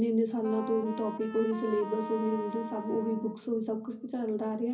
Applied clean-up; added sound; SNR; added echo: none; Wind instrument, woodwind instrument; 11 dB; reverberation time 0.5 s.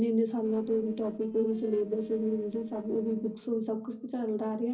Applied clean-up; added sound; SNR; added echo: neural separator model SepFormer DNS4.